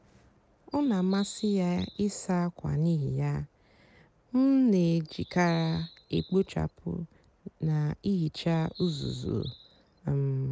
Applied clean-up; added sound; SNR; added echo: none; Bird vocalization, bird call, bird song; 20 dB; none.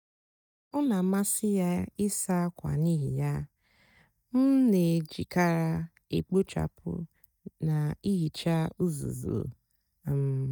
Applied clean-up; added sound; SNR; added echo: neural mask model DeepFilterNet 3.